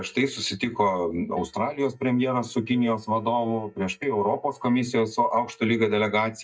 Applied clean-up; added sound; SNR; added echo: neural mask model DeepFilterNet 3.